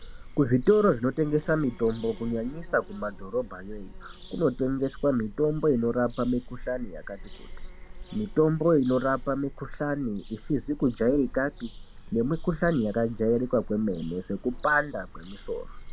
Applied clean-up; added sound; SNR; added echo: none; Bird vocalization, bird call, bird song; 13 dB; none.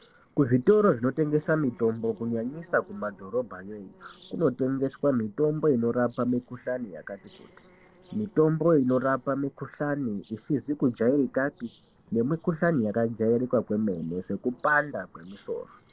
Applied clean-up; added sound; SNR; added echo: neural separator model SepFormer DNS4.